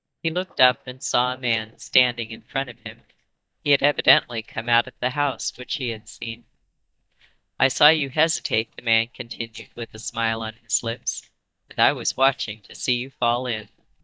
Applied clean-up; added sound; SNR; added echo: neural mask model DeepFilterNet 3.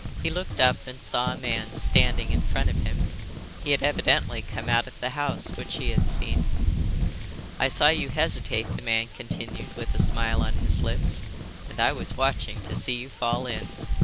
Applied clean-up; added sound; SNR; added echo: none; Wind; -3 dB; none.